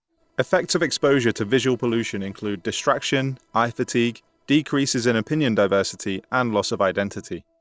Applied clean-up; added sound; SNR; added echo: neural separator model SepFormer DNS4.